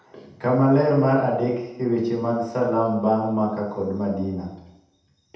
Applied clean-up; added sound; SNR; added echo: none; none; none; reverberation time 0.8 s.